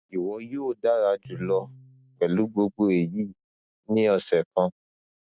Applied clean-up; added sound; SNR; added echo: none; Piano; 20 dB; none.